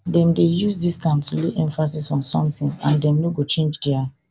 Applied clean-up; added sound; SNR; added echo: none; none; none; none.